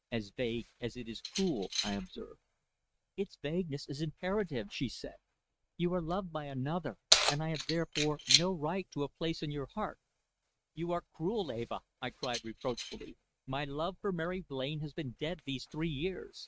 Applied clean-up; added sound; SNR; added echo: neural mask model RNNoise.